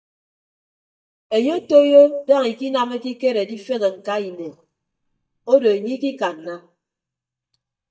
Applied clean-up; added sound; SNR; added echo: neural mask model DeepFilterNet 3.